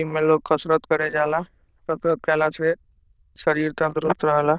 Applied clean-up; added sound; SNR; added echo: neural diffusion model UNIVERSE++.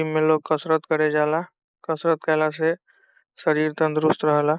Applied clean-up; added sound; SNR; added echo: neural mask model Resemble Enhance denoiser.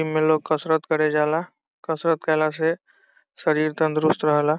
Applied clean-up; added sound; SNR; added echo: none; none; none; none.